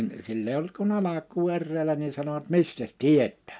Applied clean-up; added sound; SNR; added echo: none; none; none; none.